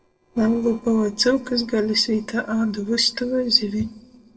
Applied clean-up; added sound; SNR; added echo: neural separator model SepFormer DNS4.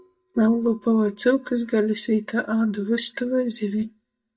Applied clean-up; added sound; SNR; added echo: neural mask model DeepFilterNet 3.